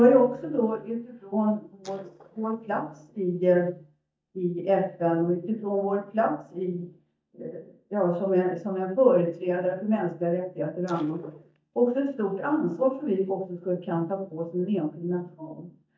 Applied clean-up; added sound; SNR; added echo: neural mask model DeepFilterNet 3.